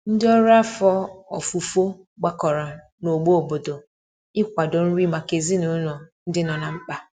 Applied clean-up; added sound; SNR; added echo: none; none; none; none.